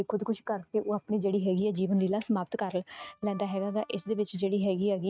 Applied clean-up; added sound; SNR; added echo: neural mask model RNNoise.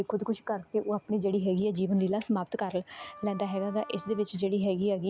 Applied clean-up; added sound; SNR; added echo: none; Wind instrument, woodwind instrument; 18 dB; none.